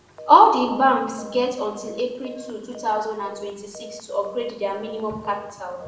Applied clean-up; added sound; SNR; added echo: none; Telephone; 18 dB; reverberation time 0.7 s.